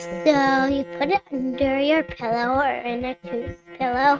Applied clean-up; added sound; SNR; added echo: neural mask model RNNoise.